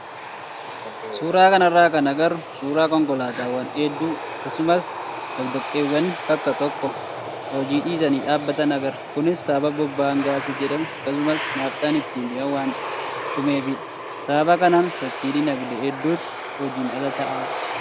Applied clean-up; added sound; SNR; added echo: none; Aircraft; 9 dB; none.